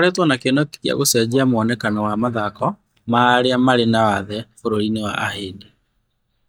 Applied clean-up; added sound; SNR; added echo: neural mask model DeepFilterNet 3.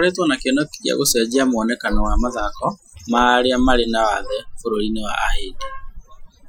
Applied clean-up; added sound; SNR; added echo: classical method Wiener filter.